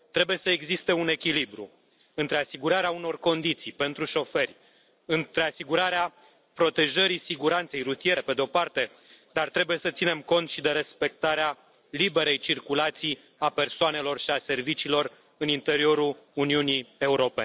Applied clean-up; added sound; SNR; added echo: none; none; none; none.